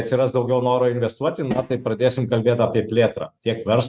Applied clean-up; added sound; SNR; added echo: neural mask model RNNoise.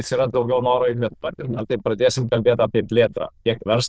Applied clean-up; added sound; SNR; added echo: neural diffusion model UNIVERSE++.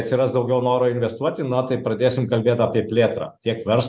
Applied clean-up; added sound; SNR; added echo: none; none; none; none.